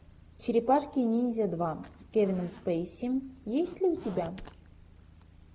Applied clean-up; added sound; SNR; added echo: none; Zipper (clothing); 19 dB; none.